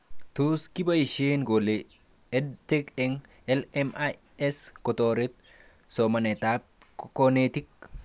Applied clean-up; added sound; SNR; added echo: none; none; none; none.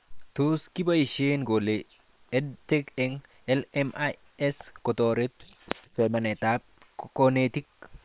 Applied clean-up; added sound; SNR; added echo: neural separator model SepFormer WHAM!.